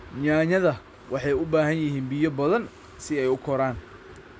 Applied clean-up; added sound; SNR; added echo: none; none; none; none.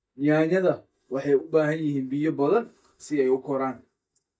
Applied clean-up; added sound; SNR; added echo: neural mask model DeepFilterNet 3.